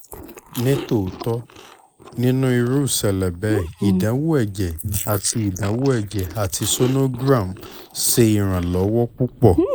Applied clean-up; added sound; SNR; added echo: neural mask model Resemble Enhance denoiser.